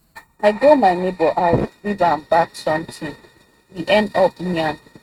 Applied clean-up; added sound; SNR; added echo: neural mask model RNNoise.